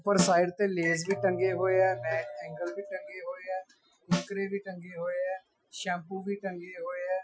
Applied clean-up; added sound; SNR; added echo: classical method Wiener filter.